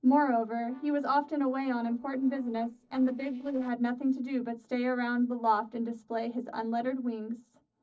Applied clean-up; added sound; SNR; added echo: neural separator model SepFormer DNS4.